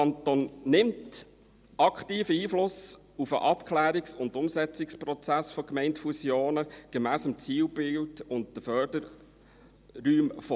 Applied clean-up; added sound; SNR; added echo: none; none; none; none.